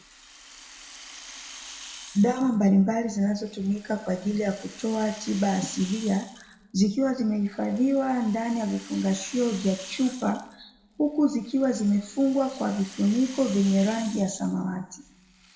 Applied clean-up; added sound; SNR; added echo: none; Rattle (instrument); 19 dB; reverberation time 0.6 s.